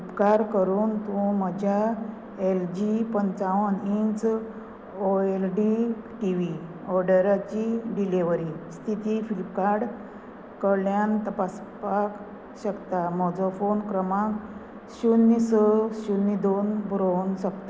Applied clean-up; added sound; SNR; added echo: none; none; none; none.